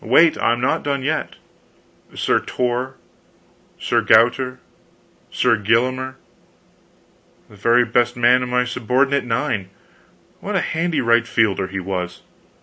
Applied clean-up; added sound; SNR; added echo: none; none; none; none.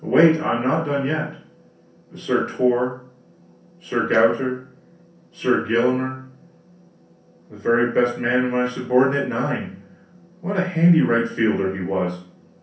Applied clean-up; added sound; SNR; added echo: none; none; none; reverberation time 0.6 s.